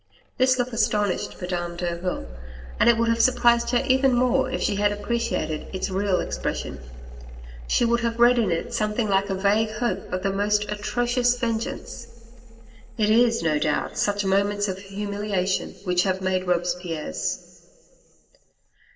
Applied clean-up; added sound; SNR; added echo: none; Mechanical fan; 14 dB; reverberation time 2.4 s.